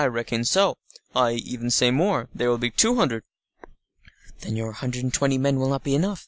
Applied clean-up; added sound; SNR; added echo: none; none; none; none.